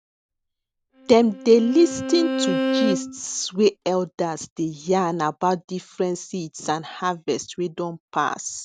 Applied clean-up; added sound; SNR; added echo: none; Bowed string instrument; 5 dB; none.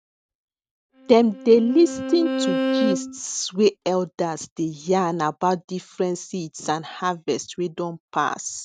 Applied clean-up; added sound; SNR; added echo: neural mask model RNNoise.